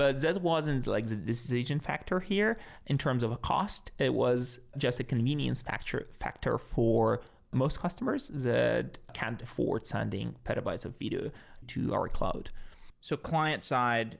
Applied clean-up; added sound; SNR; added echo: none; none; none; none.